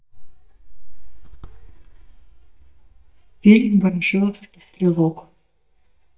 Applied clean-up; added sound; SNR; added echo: neural mask model DeepFilterNet 3.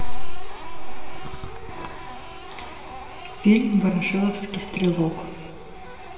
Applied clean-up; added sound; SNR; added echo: none; Printer; 18 dB; reverberation time 2.1 s.